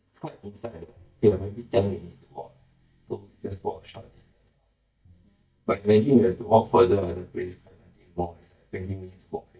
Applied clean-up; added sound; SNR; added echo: neural mask model DeepFilterNet 3.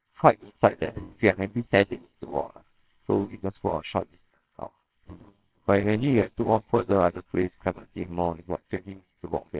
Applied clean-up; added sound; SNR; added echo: neural separator model SepFormer WHAMR!.